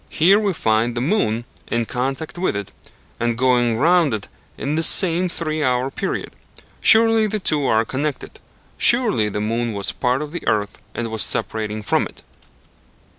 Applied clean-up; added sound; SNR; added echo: none; none; none; none.